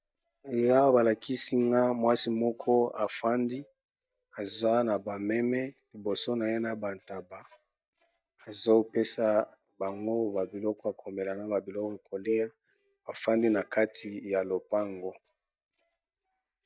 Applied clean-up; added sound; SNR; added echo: neural mask model DeepFilterNet 3.